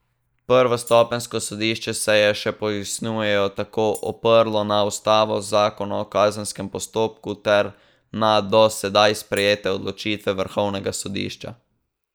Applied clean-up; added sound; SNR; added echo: neural mask model Resemble Enhance denoiser.